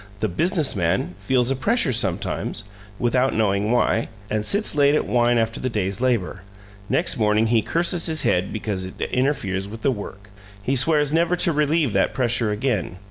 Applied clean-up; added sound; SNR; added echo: none; none; none; none.